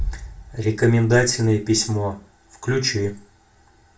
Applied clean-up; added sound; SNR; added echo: none; Bass drum; 14 dB; reverberation time 0.3 s.